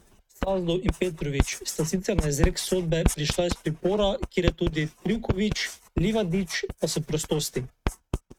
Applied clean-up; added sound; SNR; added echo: neural mask model RNNoise.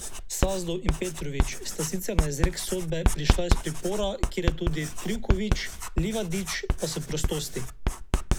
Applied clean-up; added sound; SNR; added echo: none; Writing; -4 dB; none.